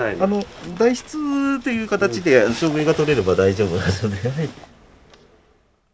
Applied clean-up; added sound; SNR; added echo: none; none; none; none.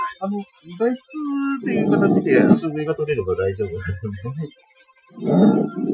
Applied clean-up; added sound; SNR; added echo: classical method Wiener filter.